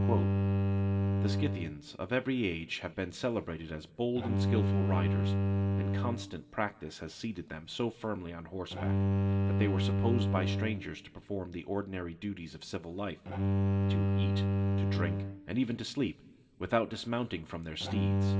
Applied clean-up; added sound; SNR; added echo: none; Bowed string instrument; -4 dB; reverberation time 1.0 s.